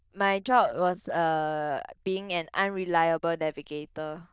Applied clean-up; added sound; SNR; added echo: neural diffusion model UNIVERSE++.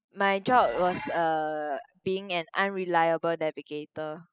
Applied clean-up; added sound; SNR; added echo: classical method spectral subtraction.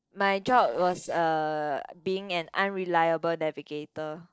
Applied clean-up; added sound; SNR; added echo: neural separator model SepFormer DNS4.